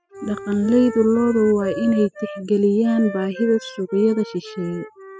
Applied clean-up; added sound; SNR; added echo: classical method spectral subtraction.